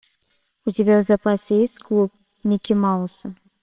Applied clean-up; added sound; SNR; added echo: neural separator model SepFormer WHAMR!.